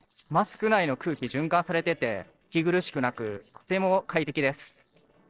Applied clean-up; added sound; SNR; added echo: neural separator model SepFormer DNS4.